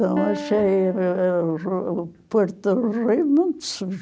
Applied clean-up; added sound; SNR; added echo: none; Piano; 15 dB; none.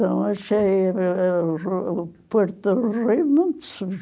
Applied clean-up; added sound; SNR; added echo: none; none; none; none.